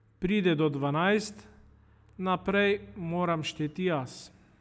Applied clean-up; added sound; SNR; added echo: none; none; none; none.